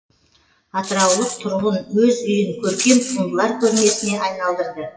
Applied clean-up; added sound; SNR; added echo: classical method WPE with log-MMSE.